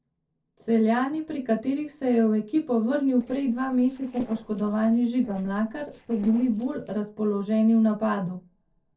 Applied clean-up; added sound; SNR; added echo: neural separator model SepFormer DNS4.